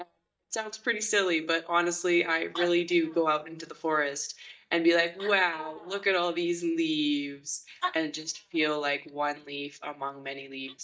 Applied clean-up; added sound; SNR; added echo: neural mask model DeepFilterNet 3.